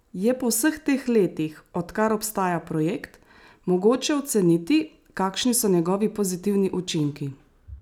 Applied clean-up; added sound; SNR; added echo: none; none; none; none.